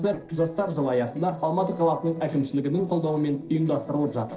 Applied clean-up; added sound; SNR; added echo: neural separator model SepFormer DNS4.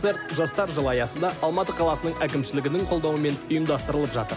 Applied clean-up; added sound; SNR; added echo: none; none; none; none.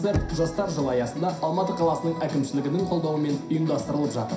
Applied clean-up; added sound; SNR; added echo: none; Knock; 10 dB; reverberation time 0.5 s.